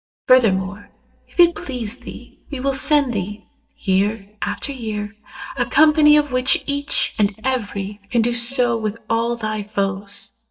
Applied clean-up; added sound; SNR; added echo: neural mask model DeepFilterNet 3.